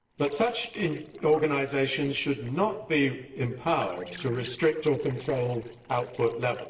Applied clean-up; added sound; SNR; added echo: neural separator model SepFormer DNS4.